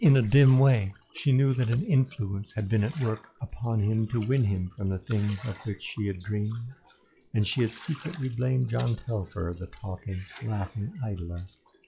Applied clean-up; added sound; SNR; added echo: classical method log-MMSE.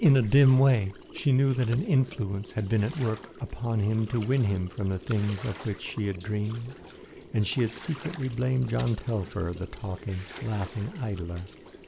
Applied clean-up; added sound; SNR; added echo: none; Gurgling; 18 dB; none.